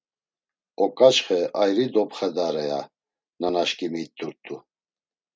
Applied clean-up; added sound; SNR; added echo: none; none; none; none.